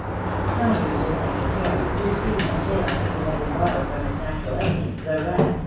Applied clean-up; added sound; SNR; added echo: none; Sliding door; -3 dB; reverberation time 0.7 s.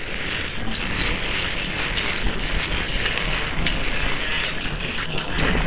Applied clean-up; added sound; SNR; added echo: neural separator model SepFormer WHAMR!.